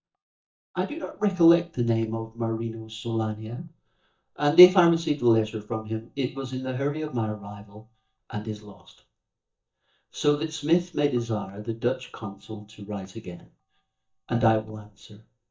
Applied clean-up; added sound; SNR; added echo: neural mask model DeepFilterNet 3.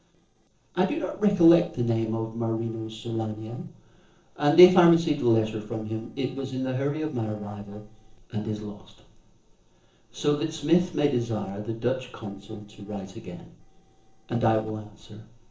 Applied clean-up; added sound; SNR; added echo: neural separator model SepFormer DNS4.